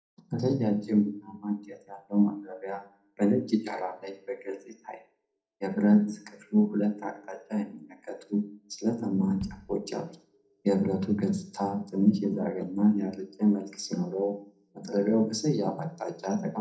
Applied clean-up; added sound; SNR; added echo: neural separator model SepFormer DNS4.